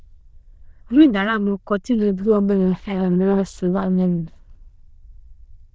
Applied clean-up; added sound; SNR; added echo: neural diffusion model UNIVERSE++.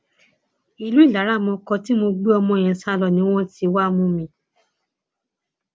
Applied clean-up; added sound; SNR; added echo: none; none; none; none.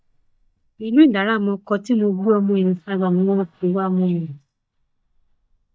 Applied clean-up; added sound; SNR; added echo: neural mask model DeepFilterNet 3.